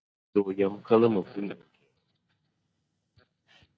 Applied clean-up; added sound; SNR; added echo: neural mask model DeepFilterNet 3.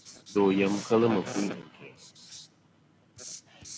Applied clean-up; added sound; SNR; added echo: none; Writing; 19 dB; none.